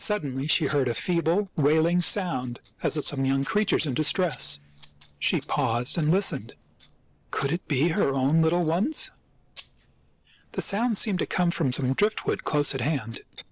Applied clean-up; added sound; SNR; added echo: neural separator model SepFormer DNS4.